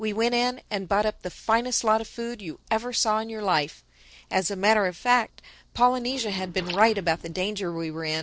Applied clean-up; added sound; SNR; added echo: neural separator model SepFormer DNS4.